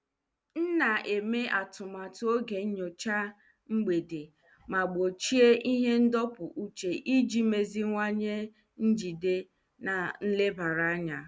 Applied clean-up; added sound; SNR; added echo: none; none; none; none.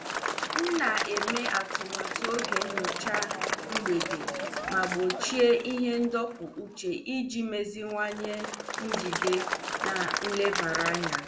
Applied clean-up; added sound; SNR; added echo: none; Applause / Crowd; 2 dB; reverberation time 0.5 s.